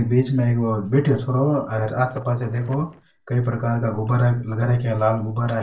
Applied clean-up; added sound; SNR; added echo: neural separator model SepFormer DNS4.